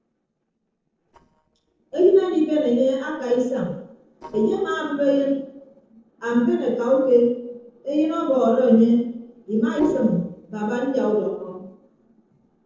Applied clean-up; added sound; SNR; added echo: neural separator model SepFormer DNS4.